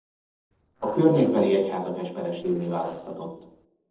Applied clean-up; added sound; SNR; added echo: neural separator model SepFormer DNS4.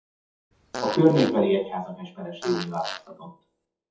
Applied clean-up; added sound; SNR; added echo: classical method WPE with log-MMSE.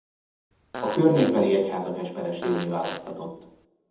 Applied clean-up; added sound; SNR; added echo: none; Fart; 13 dB; reverberation time 0.8 s.